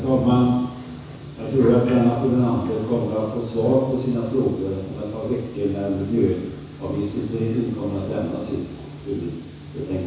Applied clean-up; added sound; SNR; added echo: none; none; none; reverberation time 1.1 s.